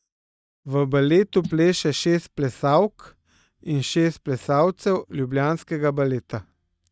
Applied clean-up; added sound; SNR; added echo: neural mask model DeepFilterNet 3.